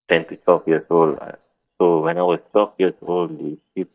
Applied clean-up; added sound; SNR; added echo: neural mask model DeepFilterNet 3.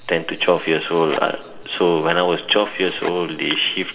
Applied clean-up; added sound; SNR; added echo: none; Zipper (clothing); 19 dB; reverberation time 1.6 s.